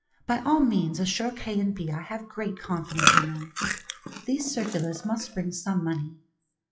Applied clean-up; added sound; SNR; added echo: classical method WPE with log-MMSE.